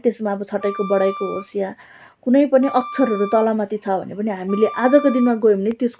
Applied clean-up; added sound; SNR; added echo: none; Wind instrument, woodwind instrument; 15 dB; none.